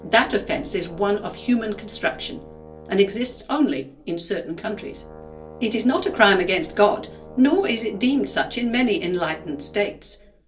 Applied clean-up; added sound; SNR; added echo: none; Brass instrument; 19 dB; reverberation time 0.3 s.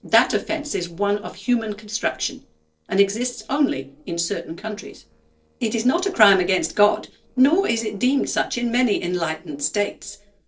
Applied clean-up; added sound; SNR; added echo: neural separator model SepFormer DNS4.